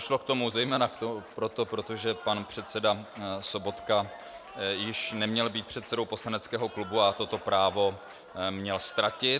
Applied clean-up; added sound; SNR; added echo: none; Applause; 18 dB; none.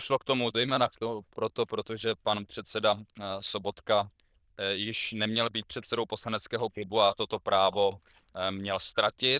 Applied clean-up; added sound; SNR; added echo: neural diffusion model UNIVERSE++.